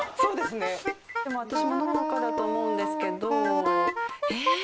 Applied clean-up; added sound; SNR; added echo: none; Wind instrument, woodwind instrument; -2 dB; none.